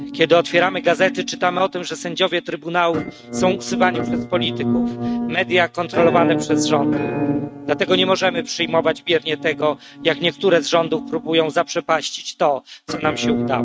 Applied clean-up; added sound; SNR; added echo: neural mask model RNNoise.